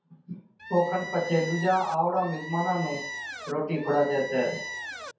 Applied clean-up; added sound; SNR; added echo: none; Squeak; 10 dB; reverberation time 0.5 s.